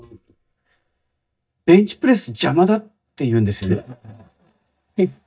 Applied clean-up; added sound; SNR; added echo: neural mask model DeepFilterNet 3.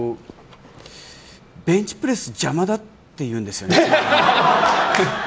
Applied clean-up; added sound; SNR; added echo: none; none; none; none.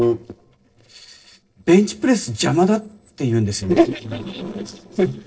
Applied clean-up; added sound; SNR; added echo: neural separator model SepFormer DNS4.